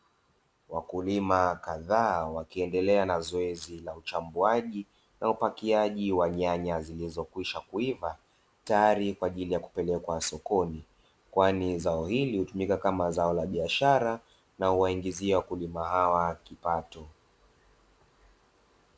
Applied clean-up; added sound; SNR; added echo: none; none; none; none.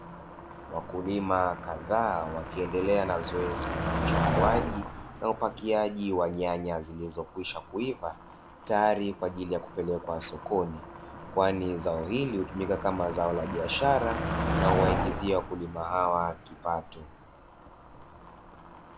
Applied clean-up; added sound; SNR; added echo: none; Motor vehicle (road); 4 dB; none.